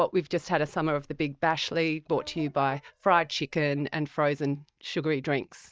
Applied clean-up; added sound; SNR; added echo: neural mask model DeepFilterNet 3.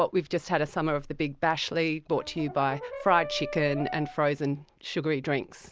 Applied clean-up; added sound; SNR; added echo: none; Brass instrument; 11 dB; none.